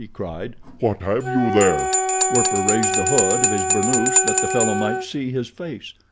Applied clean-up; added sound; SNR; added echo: none; Wind instrument, woodwind instrument + Bell; -2 dB; none.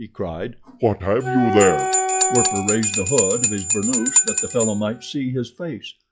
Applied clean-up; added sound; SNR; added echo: classical method log-MMSE.